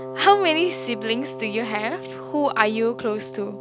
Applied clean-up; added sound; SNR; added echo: none; Wind instrument, woodwind instrument; 11 dB; none.